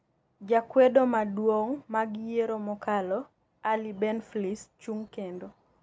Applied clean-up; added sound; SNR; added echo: none; none; none; none.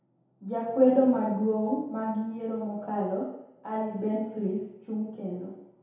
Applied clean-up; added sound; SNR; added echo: none; none; none; reverberation time 0.8 s.